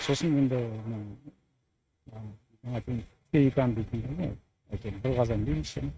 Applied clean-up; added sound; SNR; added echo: neural mask model RNNoise.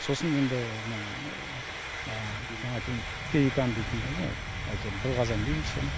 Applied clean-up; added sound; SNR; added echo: none; Frying (food); 7 dB; none.